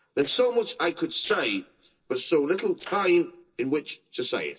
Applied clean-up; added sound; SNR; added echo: neural separator model SepFormer DNS4.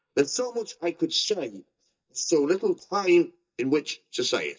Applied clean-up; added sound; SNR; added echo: neural mask model DeepFilterNet 3.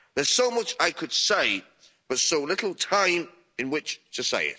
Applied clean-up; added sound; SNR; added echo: none; none; none; none.